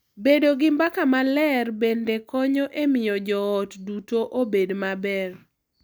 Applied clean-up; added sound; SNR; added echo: none; none; none; none.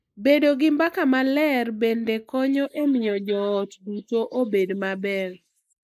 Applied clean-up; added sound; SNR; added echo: neural mask model Resemble Enhance denoiser.